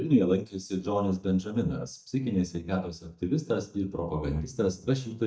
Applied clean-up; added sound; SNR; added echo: neural mask model DeepFilterNet 3.